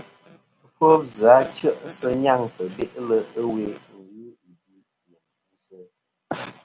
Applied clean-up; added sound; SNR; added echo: none; none; none; none.